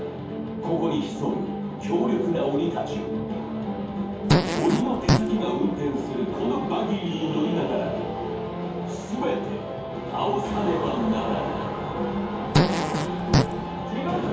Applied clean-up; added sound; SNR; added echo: none; Fart; -3 dB; reverberation time 0.7 s.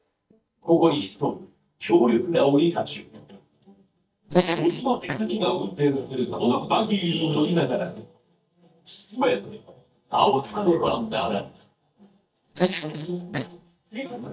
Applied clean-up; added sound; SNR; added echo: neural mask model DeepFilterNet 3.